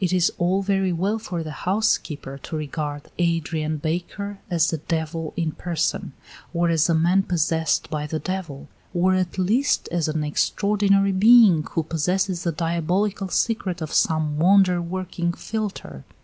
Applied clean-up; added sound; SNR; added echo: none; none; none; none.